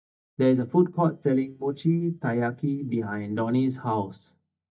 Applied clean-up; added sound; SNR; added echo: neural mask model DeepFilterNet 3.